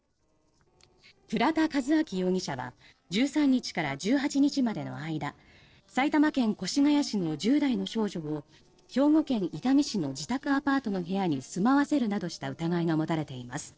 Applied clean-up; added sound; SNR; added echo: neural separator model SepFormer DNS4.